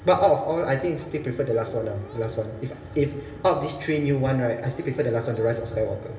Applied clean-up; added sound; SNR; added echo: none; Dog; 17 dB; reverberation time 1.6 s.